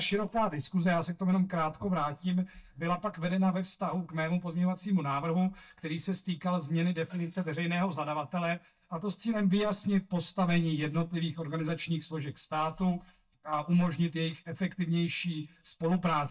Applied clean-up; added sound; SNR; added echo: neural mask model DeepFilterNet 3.